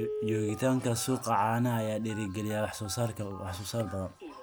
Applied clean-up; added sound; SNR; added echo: none; Telephone; 11 dB; none.